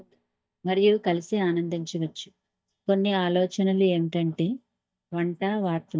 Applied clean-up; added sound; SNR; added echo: neural mask model DeepFilterNet 3.